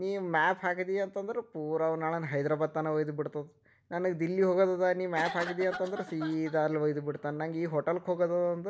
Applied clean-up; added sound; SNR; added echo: none; Cough; 11 dB; none.